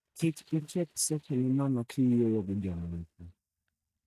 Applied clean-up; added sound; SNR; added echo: neural mask model DeepFilterNet 3.